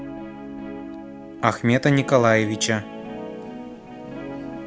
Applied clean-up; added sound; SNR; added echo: none; Guitar; 11 dB; none.